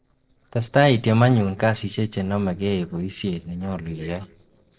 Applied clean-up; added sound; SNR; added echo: neural separator model SepFormer DNS4.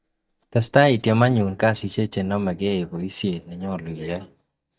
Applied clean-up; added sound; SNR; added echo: neural mask model DeepFilterNet 3.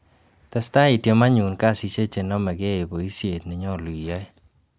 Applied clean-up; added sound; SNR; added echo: none; none; none; none.